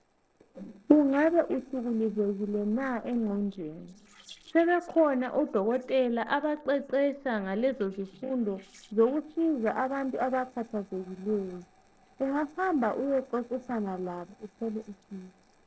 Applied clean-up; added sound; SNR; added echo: neural separator model SepFormer DNS4.